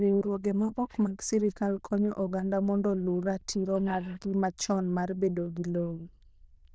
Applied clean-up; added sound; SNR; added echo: neural diffusion model UNIVERSE++.